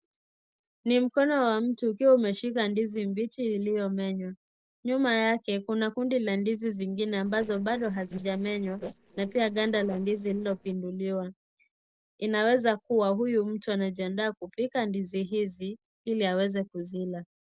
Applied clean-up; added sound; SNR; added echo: neural separator model SepFormer DNS4.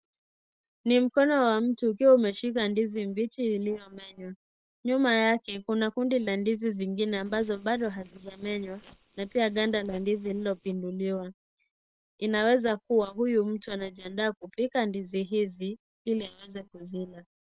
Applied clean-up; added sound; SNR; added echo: neural separator model SepFormer WHAM!.